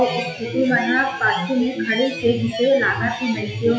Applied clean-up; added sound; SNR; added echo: classical method WPE with log-MMSE.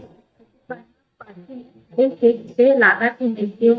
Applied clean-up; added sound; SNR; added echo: neural mask model DeepFilterNet 3.